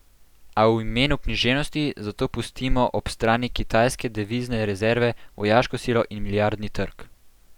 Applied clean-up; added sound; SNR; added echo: none; none; none; none.